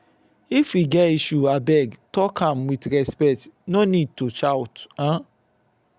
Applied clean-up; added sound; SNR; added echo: none; none; none; none.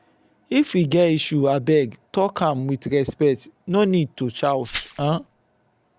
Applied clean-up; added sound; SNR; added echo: none; Glass; 15 dB; none.